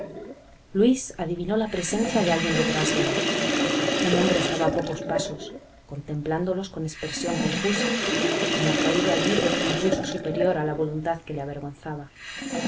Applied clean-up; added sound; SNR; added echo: none; Sink (filling or washing); 0 dB; none.